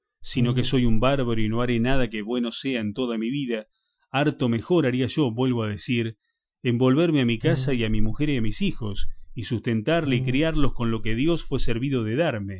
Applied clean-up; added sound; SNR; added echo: classical method Wiener filter.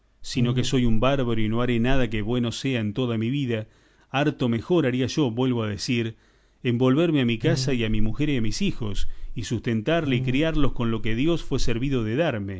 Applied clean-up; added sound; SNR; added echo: none; Buzz; 0 dB; none.